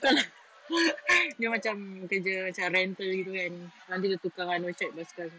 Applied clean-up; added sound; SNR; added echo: none; none; none; none.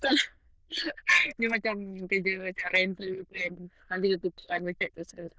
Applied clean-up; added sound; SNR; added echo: neural diffusion model UNIVERSE++.